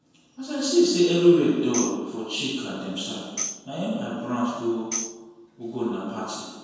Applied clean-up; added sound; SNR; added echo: none; Tambourine; 12 dB; reverberation time 1.2 s.